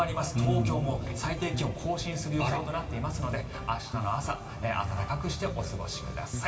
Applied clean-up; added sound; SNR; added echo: none; Bass guitar; 9 dB; reverberation time 2.6 s.